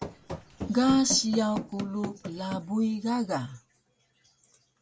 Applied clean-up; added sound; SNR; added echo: none; Run; 9 dB; none.